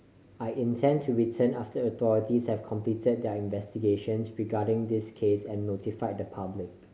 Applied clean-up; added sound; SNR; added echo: none; none; none; none.